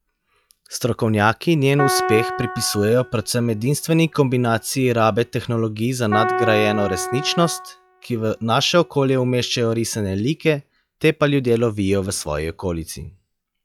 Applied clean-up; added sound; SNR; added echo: classical method log-MMSE.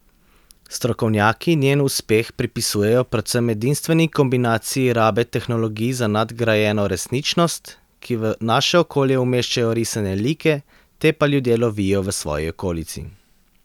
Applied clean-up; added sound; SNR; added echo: none; none; none; none.